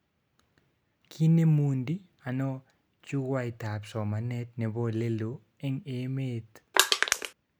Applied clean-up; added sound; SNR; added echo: none; Crushing; -5 dB; none.